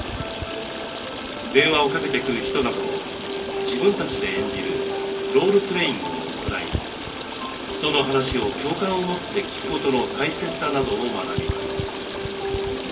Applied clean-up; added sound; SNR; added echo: none; Stream; 7 dB; reverberation time 0.3 s.